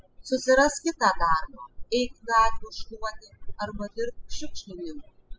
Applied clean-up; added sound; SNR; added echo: classical method spectral subtraction.